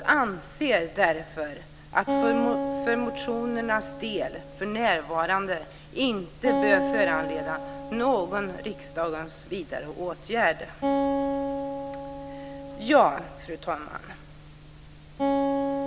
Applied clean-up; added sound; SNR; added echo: none; Acoustic guitar; 3 dB; none.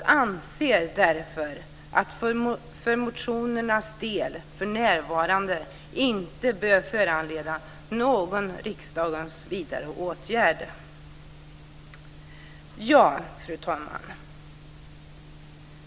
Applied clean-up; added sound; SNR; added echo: none; none; none; none.